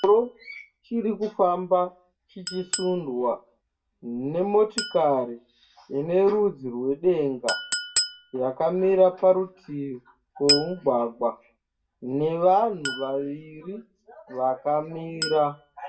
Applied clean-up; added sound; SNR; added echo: none; Chink, clink; 9 dB; reverberation time 0.2 s.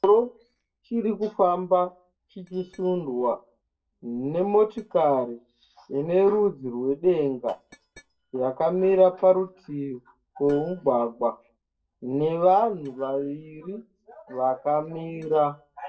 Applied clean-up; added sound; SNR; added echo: neural separator model SepFormer DNS4.